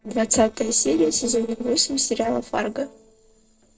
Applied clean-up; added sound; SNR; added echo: neural separator model SepFormer DNS4.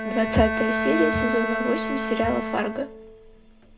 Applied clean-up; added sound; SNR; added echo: none; Bowed string instrument; 3 dB; reverberation time 0.2 s.